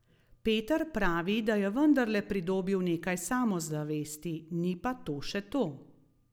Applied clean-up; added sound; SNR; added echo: none; none; none; none.